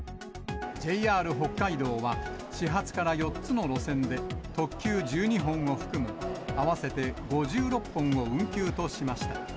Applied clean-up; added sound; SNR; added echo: none; none; none; none.